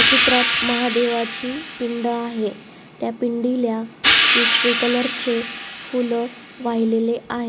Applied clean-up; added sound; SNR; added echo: none; Hi-hat; 0 dB; none.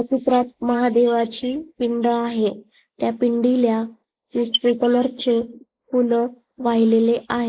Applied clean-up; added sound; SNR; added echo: neural mask model Resemble Enhance denoiser.